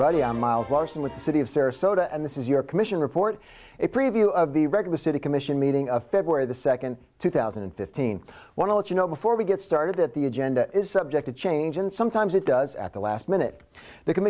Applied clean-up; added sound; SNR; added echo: none; none; none; none.